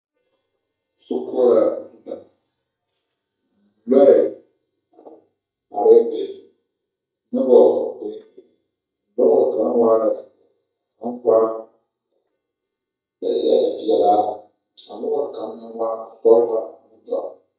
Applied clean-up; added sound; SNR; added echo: neural mask model DeepFilterNet 3.